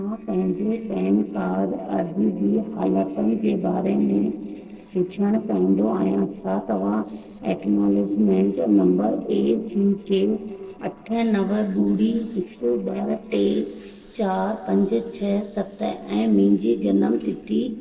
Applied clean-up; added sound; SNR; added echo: neural separator model SepFormer DNS4.